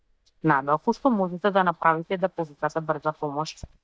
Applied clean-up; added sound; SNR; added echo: neural mask model DeepFilterNet 3.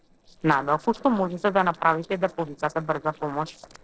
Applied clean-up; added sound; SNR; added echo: neural separator model SepFormer DNS4.